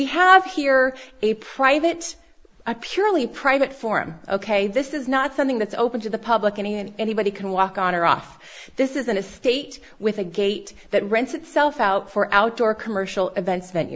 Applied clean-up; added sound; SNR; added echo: none; none; none; none.